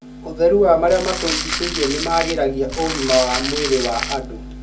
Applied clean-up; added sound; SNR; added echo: none; Crumpling, crinkling; 6 dB; reverberation time 0.2 s.